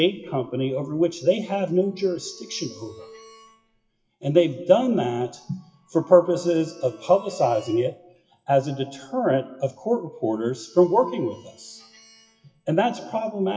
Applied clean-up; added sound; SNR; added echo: classical method WPE with log-MMSE.